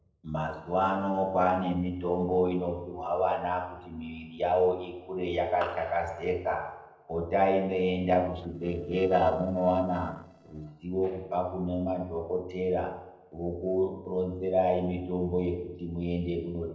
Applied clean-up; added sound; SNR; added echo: neural separator model SepFormer DNS4.